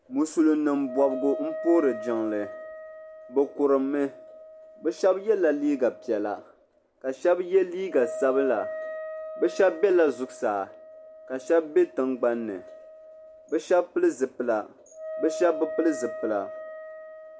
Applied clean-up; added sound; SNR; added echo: none; Wind instrument, woodwind instrument; 12 dB; none.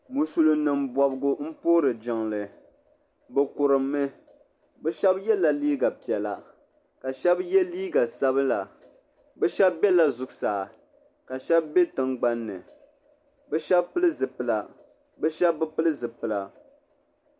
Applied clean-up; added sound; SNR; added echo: none; none; none; none.